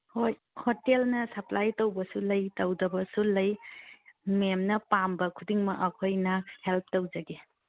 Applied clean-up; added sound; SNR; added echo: none; none; none; none.